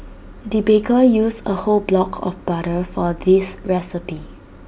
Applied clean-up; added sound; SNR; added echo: none; none; none; none.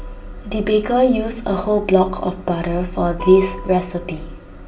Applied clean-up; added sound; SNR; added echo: none; Guitar; 20 dB; reverberation time 1.3 s.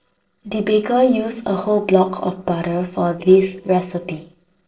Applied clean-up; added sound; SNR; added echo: neural separator model SepFormer DNS4.